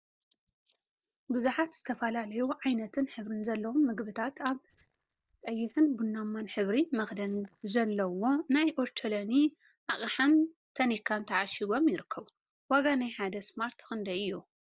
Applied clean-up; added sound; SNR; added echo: neural mask model DeepFilterNet 3.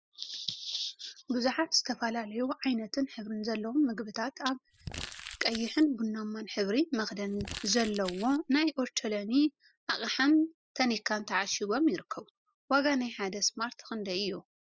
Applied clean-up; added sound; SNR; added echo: classical method spectral subtraction.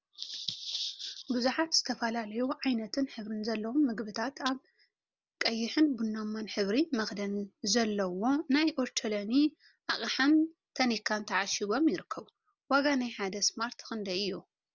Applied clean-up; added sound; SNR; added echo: none; none; none; none.